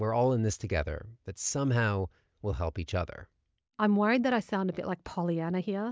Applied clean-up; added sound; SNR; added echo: none; none; none; none.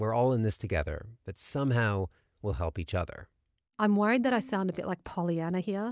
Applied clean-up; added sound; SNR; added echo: none; Bowed string instrument; 19 dB; none.